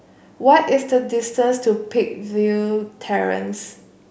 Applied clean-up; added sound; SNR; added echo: none; none; none; none.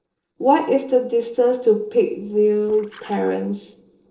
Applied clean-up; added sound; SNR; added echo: neural separator model SepFormer DNS4.